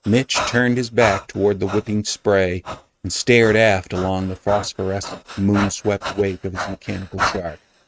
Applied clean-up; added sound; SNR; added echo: neural mask model RNNoise.